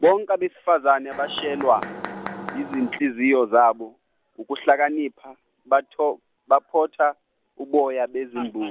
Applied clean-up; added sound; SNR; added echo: none; Mechanisms; 11 dB; none.